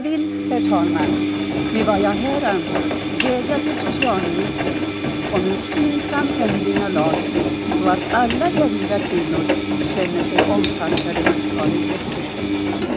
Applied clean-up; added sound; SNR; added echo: none; Engine; -2 dB; none.